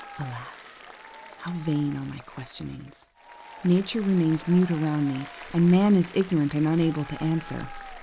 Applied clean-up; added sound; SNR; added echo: none; Applause; 18 dB; none.